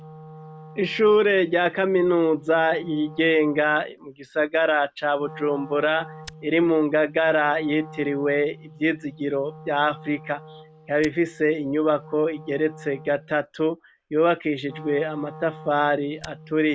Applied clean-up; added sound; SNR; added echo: none; Tick + Wind instrument, woodwind instrument; 20 dB; none.